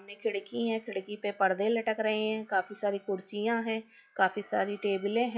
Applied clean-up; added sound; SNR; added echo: classical method log-MMSE.